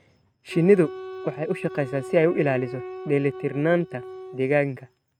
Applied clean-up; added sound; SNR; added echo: neural mask model RNNoise.